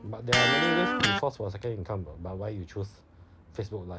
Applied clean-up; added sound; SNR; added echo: none; Electric guitar; -4 dB; none.